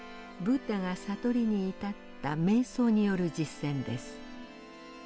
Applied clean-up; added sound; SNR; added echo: none; none; none; none.